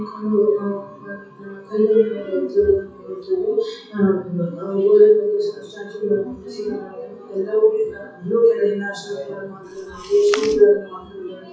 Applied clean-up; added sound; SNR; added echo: classical method WPE with log-MMSE.